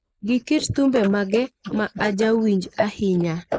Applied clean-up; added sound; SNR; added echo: neural mask model Resemble Enhance denoiser.